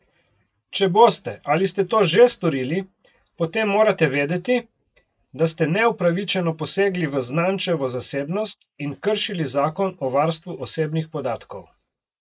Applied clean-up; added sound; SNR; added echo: neural mask model Resemble Enhance denoiser.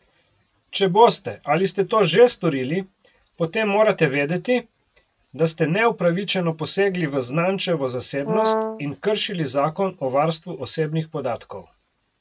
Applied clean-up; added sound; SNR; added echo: none; Brass instrument; 3 dB; none.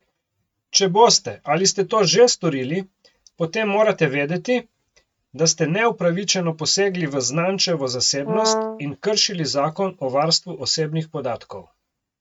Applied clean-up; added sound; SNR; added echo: neural mask model RNNoise.